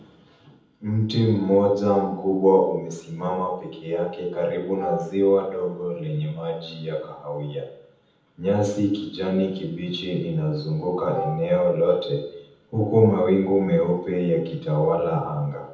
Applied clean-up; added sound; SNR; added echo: none; Wind instrument, woodwind instrument; 10 dB; reverberation time 0.8 s.